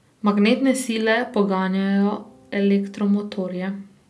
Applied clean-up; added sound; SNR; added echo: none; none; none; none.